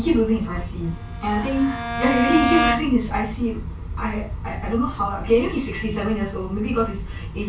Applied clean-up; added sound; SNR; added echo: none; Bowed string instrument; 4 dB; reverberation time 0.2 s.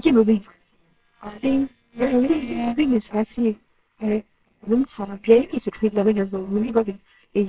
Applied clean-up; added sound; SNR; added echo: neural separator model SepFormer WHAMR!.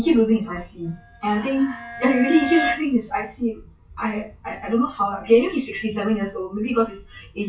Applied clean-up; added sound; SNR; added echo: classical method WPE with log-MMSE.